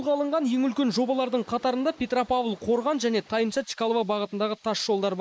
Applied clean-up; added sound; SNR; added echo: neural mask model Resemble Enhance denoiser.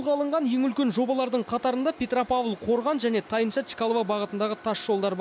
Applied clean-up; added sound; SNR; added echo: none; none; none; none.